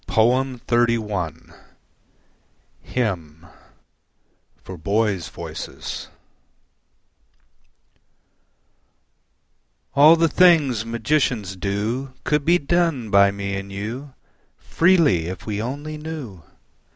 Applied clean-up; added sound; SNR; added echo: none; none; none; none.